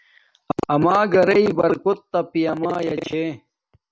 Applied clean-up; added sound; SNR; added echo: none; none; none; none.